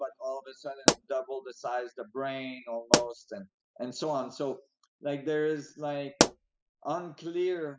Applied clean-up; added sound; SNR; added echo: classical method spectral subtraction.